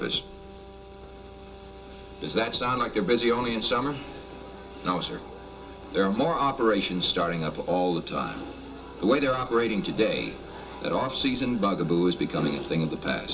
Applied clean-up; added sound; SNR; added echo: none; Brass instrument; 19 dB; reverberation time 0.2 s.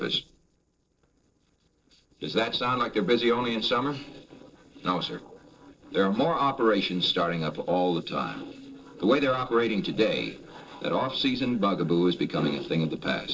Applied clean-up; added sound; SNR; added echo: neural separator model SepFormer DNS4.